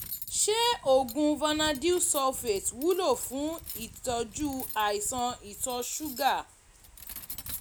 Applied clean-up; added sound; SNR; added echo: none; Cutlery, silverware; 14 dB; none.